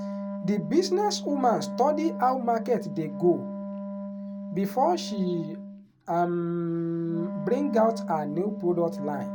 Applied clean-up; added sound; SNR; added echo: none; Wind instrument, woodwind instrument; 8 dB; none.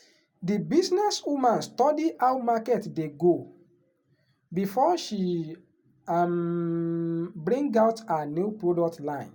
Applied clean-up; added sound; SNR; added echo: none; none; none; none.